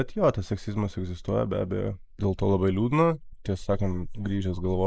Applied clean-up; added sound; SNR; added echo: neural mask model Resemble Enhance denoiser.